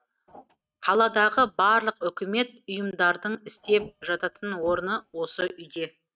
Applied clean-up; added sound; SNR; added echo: neural mask model RNNoise.